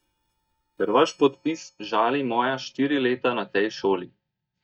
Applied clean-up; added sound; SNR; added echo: neural mask model DeepFilterNet 3.